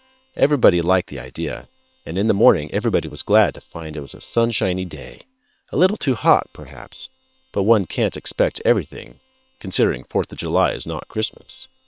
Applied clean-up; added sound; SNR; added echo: neural separator model SepFormer WHAM!.